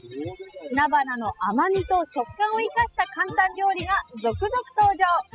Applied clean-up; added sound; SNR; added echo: classical method spectral subtraction.